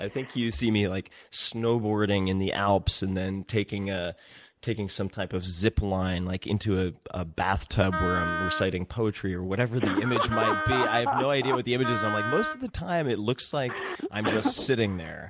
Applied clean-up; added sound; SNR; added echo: none; Wind instrument, woodwind instrument; 4 dB; none.